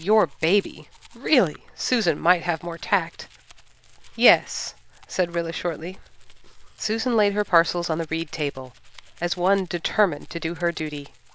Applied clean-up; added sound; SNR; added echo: none; Domestic sounds, home sounds; 20 dB; none.